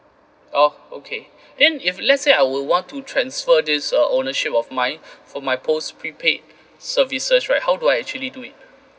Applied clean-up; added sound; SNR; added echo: none; none; none; none.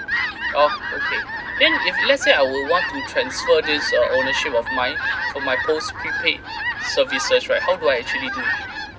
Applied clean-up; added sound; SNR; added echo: none; Fowl; 4 dB; none.